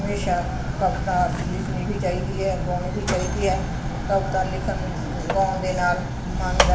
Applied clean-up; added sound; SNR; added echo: none; Mechanisms; 5 dB; reverberation time 0.6 s.